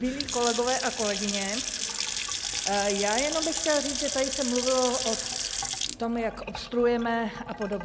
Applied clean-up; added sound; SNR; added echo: none; Sink (filling or washing) / Water tap, faucet / Splash, splatter; 3 dB; none.